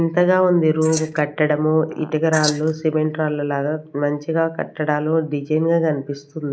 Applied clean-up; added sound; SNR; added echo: neural mask model Resemble Enhance denoiser.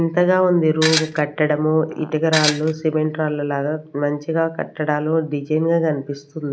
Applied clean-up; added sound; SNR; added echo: none; Tools; 3 dB; none.